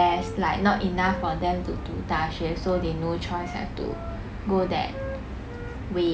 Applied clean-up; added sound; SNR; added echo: none; Wind instrument, woodwind instrument; 16 dB; none.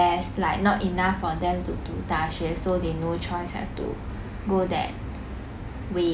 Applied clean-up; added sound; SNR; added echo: none; none; none; none.